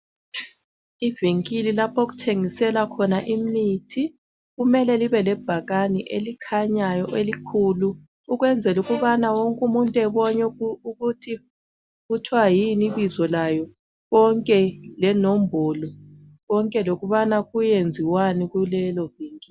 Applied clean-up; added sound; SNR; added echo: none; Bowed string instrument; 17 dB; none.